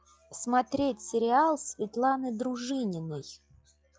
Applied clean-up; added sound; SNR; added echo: classical method log-MMSE.